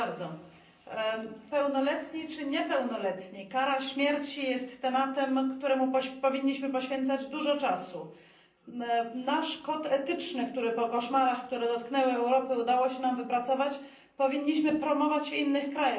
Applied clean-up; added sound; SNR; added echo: none; none; none; reverberation time 0.6 s.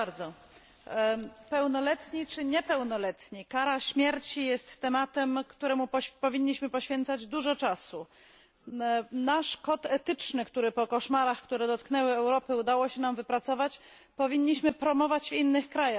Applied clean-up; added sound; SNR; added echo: none; none; none; none.